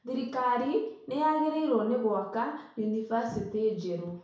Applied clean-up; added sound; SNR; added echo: none; none; none; reverberation time 0.6 s.